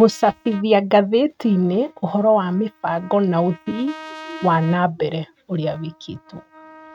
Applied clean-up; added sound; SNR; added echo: neural mask model RNNoise.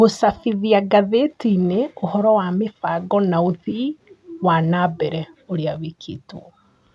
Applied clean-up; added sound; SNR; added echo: none; none; none; none.